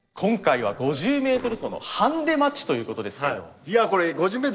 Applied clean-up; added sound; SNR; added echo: neural separator model SepFormer DNS4.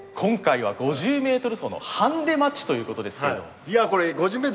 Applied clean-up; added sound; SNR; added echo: none; none; none; none.